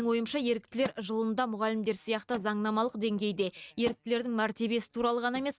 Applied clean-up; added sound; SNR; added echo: neural mask model RNNoise.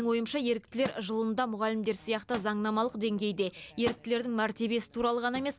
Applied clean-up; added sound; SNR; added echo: none; Thump, thud; 17 dB; none.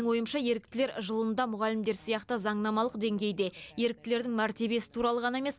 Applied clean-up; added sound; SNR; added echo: none; none; none; none.